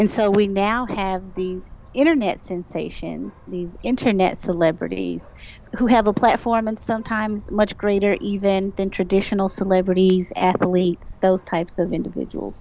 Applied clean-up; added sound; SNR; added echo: none; Bird; 19 dB; none.